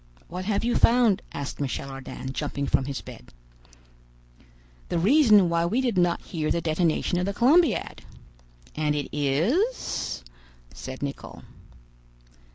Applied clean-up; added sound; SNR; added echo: none; none; none; none.